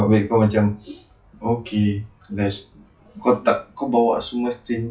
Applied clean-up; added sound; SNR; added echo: classical method log-MMSE.